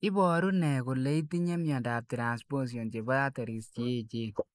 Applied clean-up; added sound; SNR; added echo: neural mask model Resemble Enhance denoiser.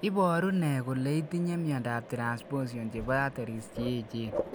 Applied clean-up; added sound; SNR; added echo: none; Mechanisms; 12 dB; none.